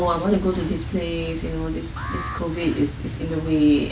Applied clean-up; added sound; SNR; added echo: none; Alarm; 15 dB; none.